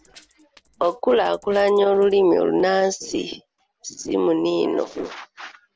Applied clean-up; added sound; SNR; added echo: neural separator model SepFormer DNS4.